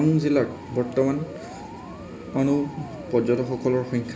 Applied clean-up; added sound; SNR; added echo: none; Motor vehicle (road) / Siren; 19 dB; reverberation time 2.8 s.